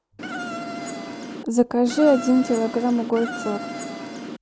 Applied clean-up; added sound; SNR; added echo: none; Insect; 9 dB; none.